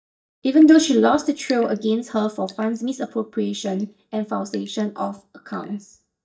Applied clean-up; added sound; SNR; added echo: neural mask model DeepFilterNet 3.